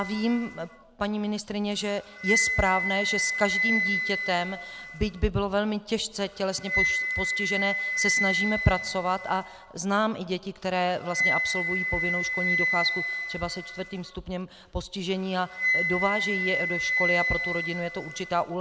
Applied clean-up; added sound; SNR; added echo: none; Wind instrument, woodwind instrument; 1 dB; none.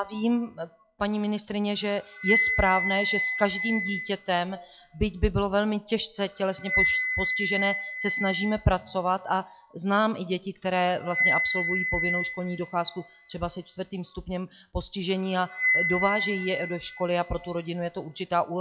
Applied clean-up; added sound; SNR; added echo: classical method log-MMSE.